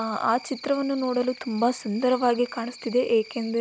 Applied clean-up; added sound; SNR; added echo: none; Cricket; 20 dB; none.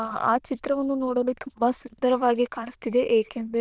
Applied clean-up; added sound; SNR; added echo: neural diffusion model UNIVERSE++.